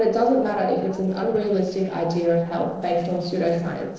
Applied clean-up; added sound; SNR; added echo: neural separator model SepFormer DNS4.